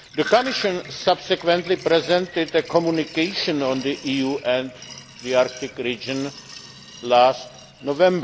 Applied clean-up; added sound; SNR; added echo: none; Sink (filling or washing); 17 dB; none.